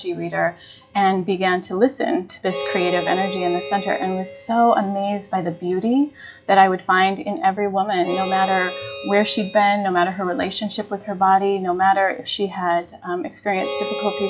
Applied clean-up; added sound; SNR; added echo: classical method log-MMSE.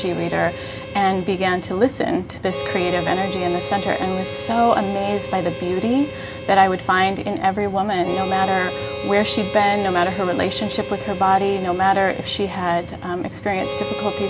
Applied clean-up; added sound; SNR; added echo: none; Harmonica; 10 dB; none.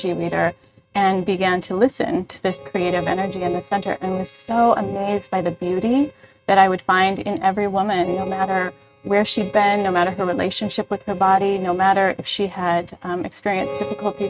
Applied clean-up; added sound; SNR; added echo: neural mask model RNNoise.